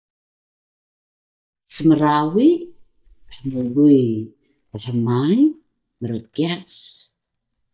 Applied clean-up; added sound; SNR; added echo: neural mask model DeepFilterNet 3.